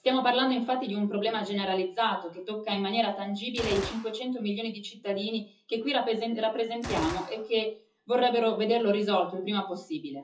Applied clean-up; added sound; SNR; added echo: classical method WPE with log-MMSE.